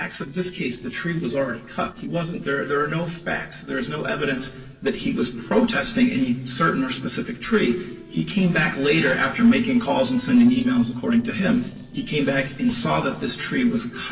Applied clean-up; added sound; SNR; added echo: neural separator model SepFormer DNS4.